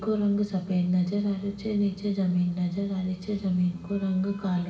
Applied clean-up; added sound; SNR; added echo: none; none; none; reverberation time 0.8 s.